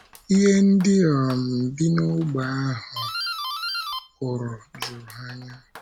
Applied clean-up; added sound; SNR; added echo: none; Doorbell; 13 dB; none.